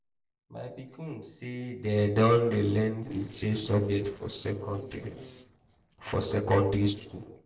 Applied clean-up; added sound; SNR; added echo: neural separator model SepFormer DNS4.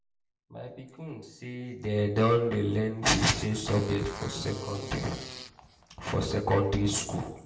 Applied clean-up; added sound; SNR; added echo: none; Fart; 16 dB; reverberation time 0.6 s.